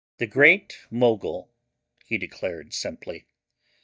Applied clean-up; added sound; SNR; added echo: neural mask model DeepFilterNet 3.